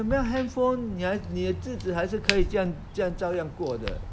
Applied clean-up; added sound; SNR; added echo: none; Crack; 7 dB; none.